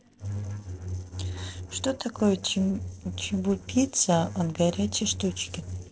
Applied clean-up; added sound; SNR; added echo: neural separator model SepFormer DNS4.